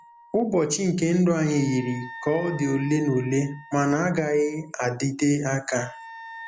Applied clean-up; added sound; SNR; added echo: none; Wind instrument, woodwind instrument; 19 dB; none.